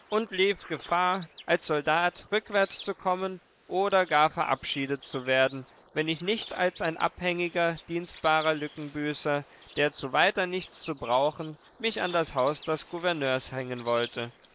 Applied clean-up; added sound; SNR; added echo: neural mask model Resemble Enhance denoiser.